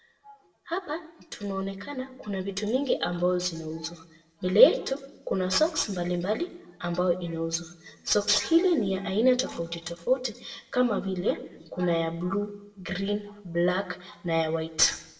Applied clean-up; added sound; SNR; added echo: none; none; none; reverberation time 0.6 s.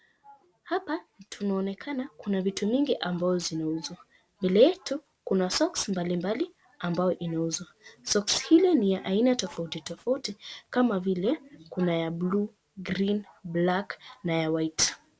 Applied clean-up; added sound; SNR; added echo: none; none; none; none.